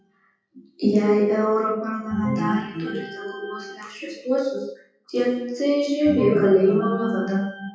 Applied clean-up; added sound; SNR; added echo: classical method WPE with log-MMSE.